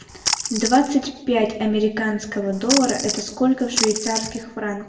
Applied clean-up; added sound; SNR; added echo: none; Splash, splatter; 4 dB; reverberation time 0.6 s.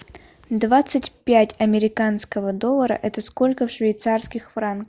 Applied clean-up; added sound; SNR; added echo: none; none; none; none.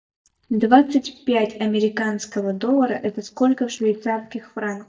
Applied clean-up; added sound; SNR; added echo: neural mask model DeepFilterNet 3.